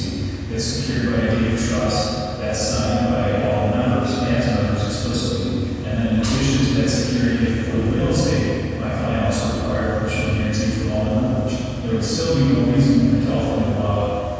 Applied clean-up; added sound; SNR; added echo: none; none; none; reverberation time 2.1 s.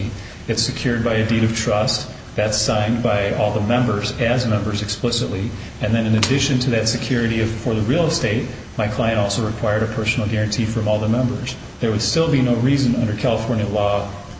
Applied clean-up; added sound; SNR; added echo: none; none; none; none.